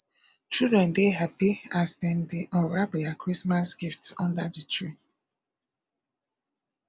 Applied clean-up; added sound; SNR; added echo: none; none; none; none.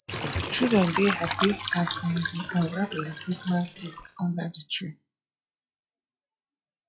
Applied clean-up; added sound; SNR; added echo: classical method log-MMSE.